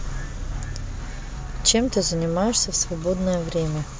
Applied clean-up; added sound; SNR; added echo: none; none; none; none.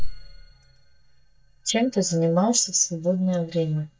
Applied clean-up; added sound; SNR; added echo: neural mask model DeepFilterNet 3.